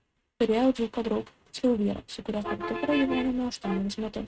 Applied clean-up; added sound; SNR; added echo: neural mask model RNNoise.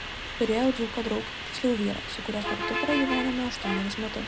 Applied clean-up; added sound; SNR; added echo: none; Bus; 4 dB; none.